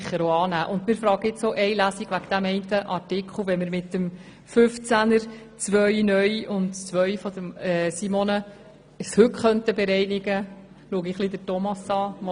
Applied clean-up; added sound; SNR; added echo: none; none; none; none.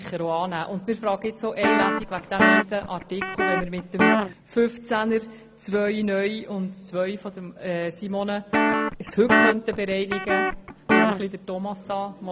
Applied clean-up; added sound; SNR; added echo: none; Guitar; -5 dB; none.